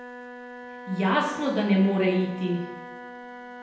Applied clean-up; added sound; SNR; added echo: none; Wind instrument, woodwind instrument; 14 dB; reverberation time 0.9 s.